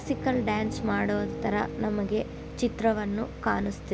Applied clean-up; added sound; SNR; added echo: none; Bowed string instrument + Piano; 9 dB; none.